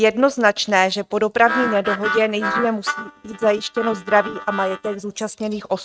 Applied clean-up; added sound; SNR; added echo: neural mask model RNNoise.